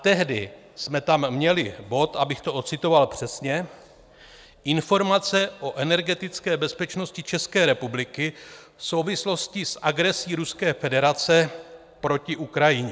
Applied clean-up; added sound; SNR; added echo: none; none; none; none.